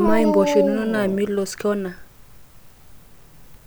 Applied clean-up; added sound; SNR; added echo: none; Dog; 4 dB; none.